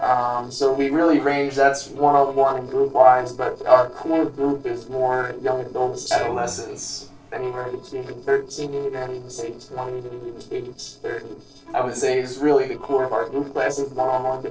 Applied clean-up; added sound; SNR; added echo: neural separator model SepFormer DNS4.